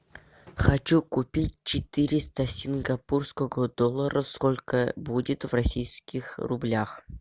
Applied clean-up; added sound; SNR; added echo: none; none; none; none.